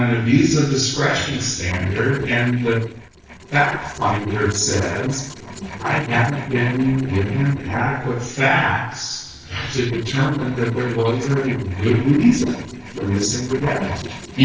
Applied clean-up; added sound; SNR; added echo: neural separator model SepFormer DNS4.